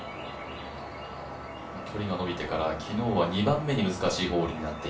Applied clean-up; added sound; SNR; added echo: none; none; none; reverberation time 0.3 s.